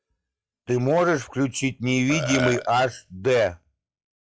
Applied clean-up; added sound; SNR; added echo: classical method log-MMSE.